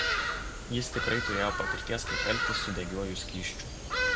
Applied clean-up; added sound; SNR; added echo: none; Bird vocalization, bird call, bird song; -3 dB; none.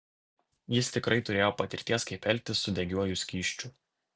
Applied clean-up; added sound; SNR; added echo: none; none; none; none.